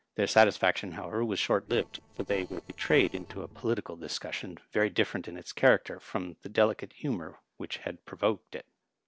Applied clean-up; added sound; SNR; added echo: neural separator model SepFormer DNS4.